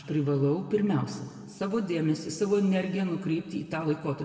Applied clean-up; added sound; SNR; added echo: none; none; none; reverberation time 1.9 s.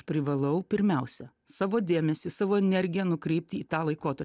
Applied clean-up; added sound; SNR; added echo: none; none; none; none.